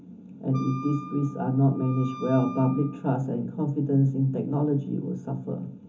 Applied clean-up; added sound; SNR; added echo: none; Wind instrument, woodwind instrument; 16 dB; reverberation time 0.3 s.